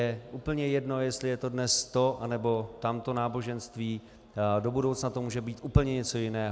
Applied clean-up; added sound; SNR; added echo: none; none; none; none.